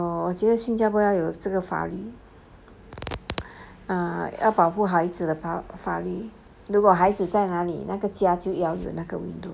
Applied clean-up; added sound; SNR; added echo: none; none; none; none.